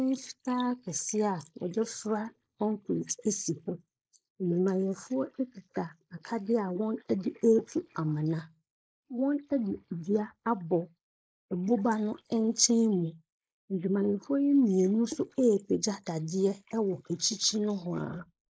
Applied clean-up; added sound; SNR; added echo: neural mask model Resemble Enhance denoiser.